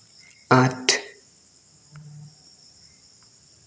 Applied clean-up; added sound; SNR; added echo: none; none; none; none.